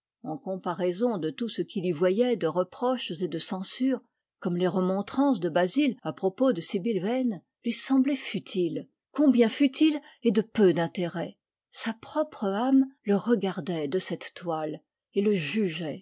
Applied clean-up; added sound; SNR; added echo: none; none; none; none.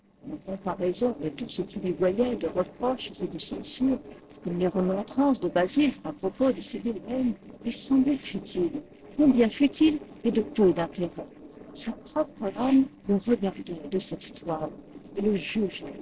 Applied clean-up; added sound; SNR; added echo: neural separator model SepFormer DNS4.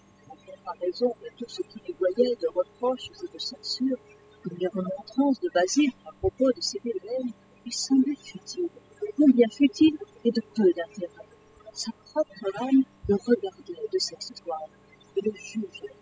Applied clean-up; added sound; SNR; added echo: classical method spectral subtraction.